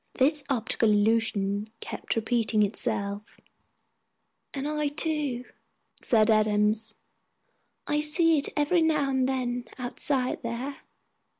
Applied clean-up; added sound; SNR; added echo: none; none; none; none.